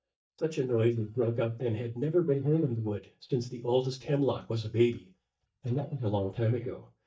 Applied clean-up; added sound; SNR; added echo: neural mask model DeepFilterNet 3.